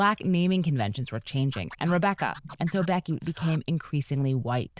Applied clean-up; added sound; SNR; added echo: neural diffusion model UNIVERSE++.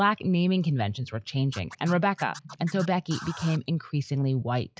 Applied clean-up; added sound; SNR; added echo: classical method log-MMSE.